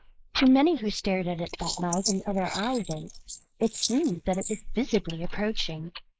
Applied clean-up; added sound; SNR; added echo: neural mask model Resemble Enhance denoiser.